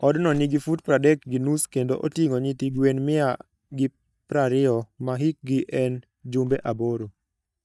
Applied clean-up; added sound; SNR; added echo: neural mask model DeepFilterNet 3.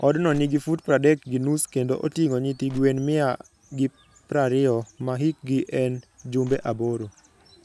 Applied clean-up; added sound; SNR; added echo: none; Crushing; 19 dB; none.